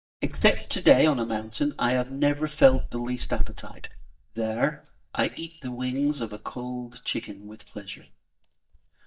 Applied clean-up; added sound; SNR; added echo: neural mask model DeepFilterNet 3.